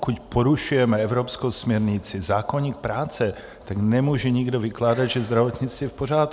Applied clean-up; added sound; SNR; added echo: none; none; none; none.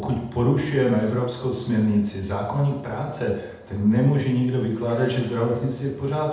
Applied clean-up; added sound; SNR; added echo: none; none; none; reverberation time 0.8 s.